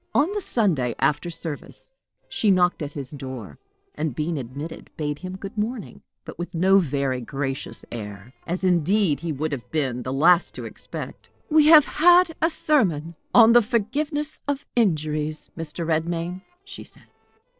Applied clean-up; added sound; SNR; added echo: neural separator model SepFormer DNS4.